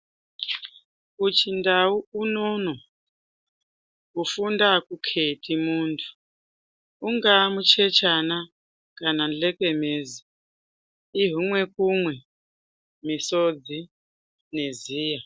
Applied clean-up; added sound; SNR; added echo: none; none; none; none.